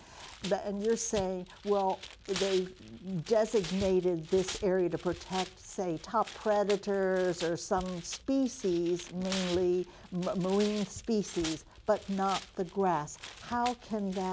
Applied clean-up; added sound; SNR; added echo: none; Tearing; 15 dB; none.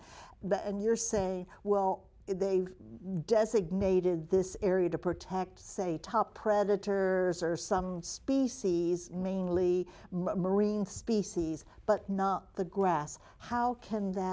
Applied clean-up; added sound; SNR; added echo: none; none; none; none.